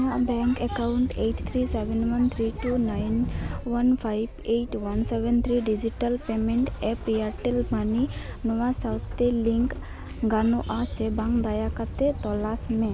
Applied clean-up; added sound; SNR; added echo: none; Train; 8 dB; none.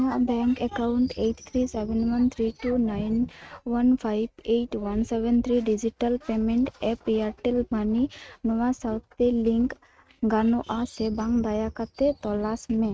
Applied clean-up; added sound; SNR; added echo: neural mask model RNNoise.